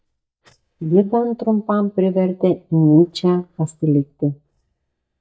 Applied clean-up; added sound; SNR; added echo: neural mask model DeepFilterNet 3.